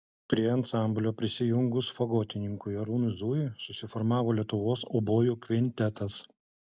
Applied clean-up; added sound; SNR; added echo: none; none; none; none.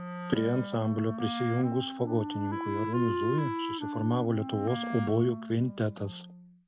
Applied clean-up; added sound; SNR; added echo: none; Wind instrument, woodwind instrument; 6 dB; none.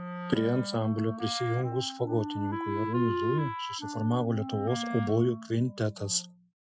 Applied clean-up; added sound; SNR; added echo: classical method Wiener filter.